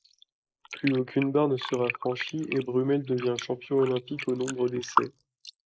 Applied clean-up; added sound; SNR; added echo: neural mask model Resemble Enhance denoiser.